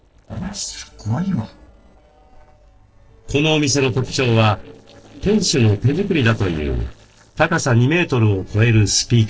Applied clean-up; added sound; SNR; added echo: neural separator model SepFormer DNS4.